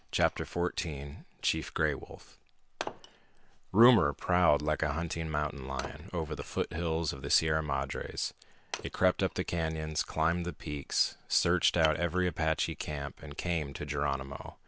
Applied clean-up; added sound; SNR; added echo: none; Wood; 19 dB; none.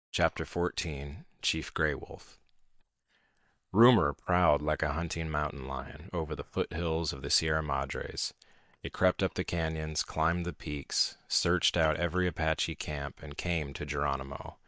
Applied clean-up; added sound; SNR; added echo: neural mask model DeepFilterNet 3.